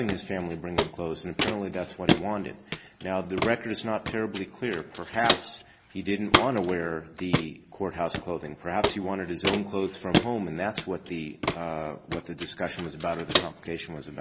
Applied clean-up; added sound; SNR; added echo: none; Walk, footsteps; 0 dB; none.